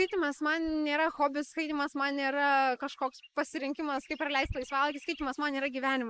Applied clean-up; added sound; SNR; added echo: neural mask model Resemble Enhance denoiser.